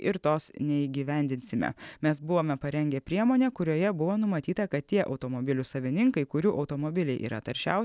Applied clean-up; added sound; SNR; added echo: none; none; none; none.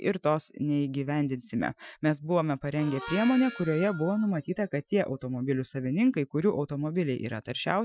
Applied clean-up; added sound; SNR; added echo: classical method Wiener filter.